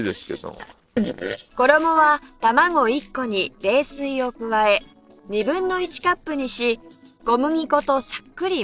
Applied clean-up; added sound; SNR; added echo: neural separator model SepFormer DNS4.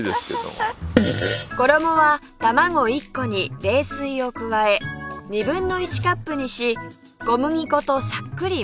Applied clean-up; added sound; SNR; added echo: none; Fart; 3 dB; none.